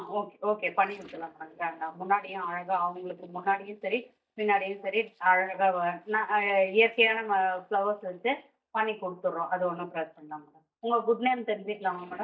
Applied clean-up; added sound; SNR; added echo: neural mask model DeepFilterNet 3.